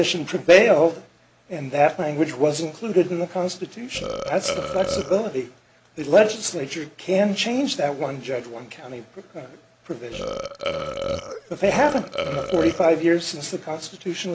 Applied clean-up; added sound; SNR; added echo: none; Burping, eructation; 6 dB; none.